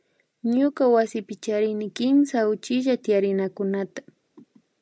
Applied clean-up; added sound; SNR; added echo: none; none; none; none.